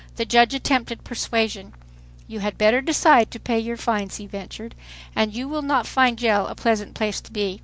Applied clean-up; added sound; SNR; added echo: none; none; none; none.